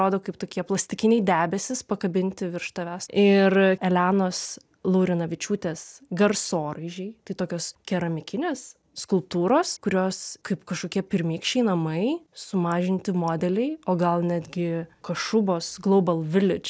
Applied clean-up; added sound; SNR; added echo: none; none; none; none.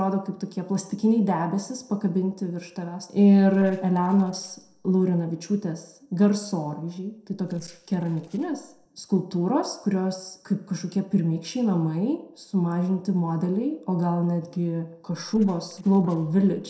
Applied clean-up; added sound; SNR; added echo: neural separator model SepFormer DNS4.